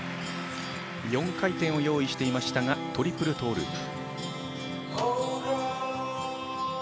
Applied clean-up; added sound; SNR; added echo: none; none; none; none.